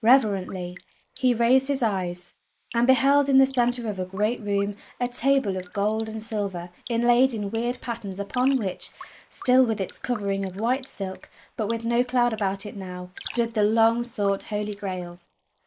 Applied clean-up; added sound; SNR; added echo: neural mask model Resemble Enhance denoiser.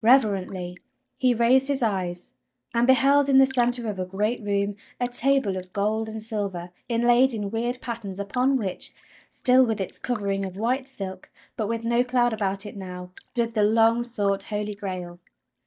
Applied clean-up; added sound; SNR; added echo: neural mask model DeepFilterNet 3.